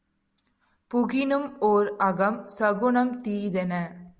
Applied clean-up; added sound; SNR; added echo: none; none; none; none.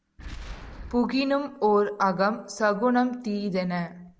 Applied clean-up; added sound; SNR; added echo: none; Boom; 18 dB; none.